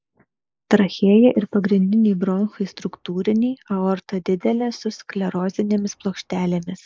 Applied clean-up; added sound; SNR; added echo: neural mask model Resemble Enhance denoiser.